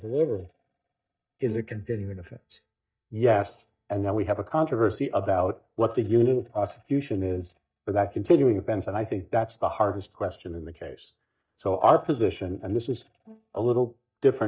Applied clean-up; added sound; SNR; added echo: neural mask model DeepFilterNet 3.